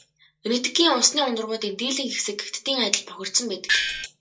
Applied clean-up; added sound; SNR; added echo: none; Gong; -2 dB; reverberation time 0.2 s.